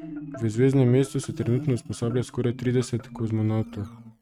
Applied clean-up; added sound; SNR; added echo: neural mask model RNNoise.